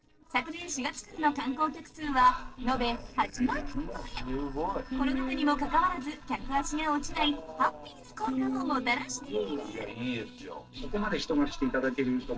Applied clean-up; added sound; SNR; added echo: neural separator model SepFormer DNS4.